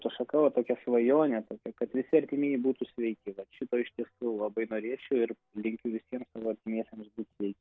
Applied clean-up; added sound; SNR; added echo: none; none; none; none.